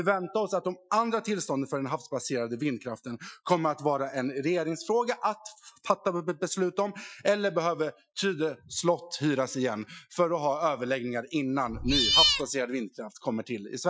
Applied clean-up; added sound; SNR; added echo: classical method Wiener filter.